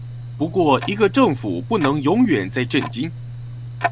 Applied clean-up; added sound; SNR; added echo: none; Tick-tock; 9 dB; none.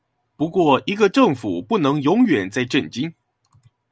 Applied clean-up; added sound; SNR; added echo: none; none; none; none.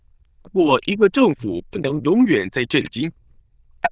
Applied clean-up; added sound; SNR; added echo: neural diffusion model UNIVERSE++.